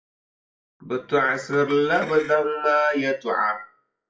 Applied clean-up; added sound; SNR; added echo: classical method WPE with log-MMSE.